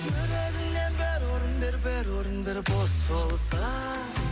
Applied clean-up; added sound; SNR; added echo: none; none; none; none.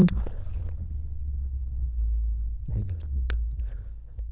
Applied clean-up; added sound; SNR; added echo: neural diffusion model UNIVERSE++.